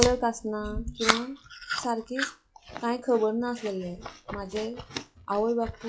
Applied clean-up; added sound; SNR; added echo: classical method log-MMSE.